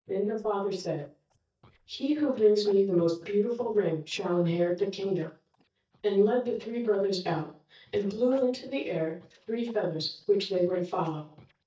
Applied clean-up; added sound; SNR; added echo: neural mask model DeepFilterNet 3.